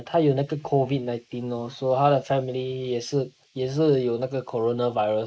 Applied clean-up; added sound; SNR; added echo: neural mask model Resemble Enhance denoiser.